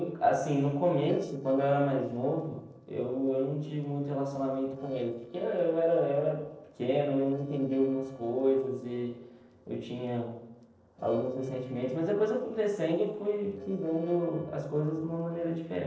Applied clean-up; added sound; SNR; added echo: neural separator model SepFormer DNS4.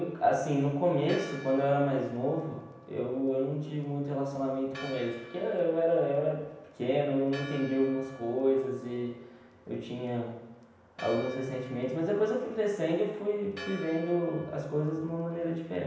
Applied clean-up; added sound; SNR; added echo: none; Church bell; 19 dB; reverberation time 0.9 s.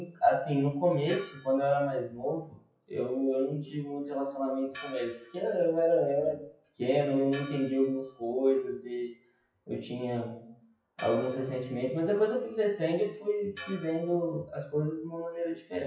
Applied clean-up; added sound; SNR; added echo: classical method WPE with log-MMSE.